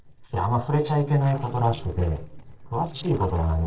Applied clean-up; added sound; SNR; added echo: neural separator model SepFormer DNS4.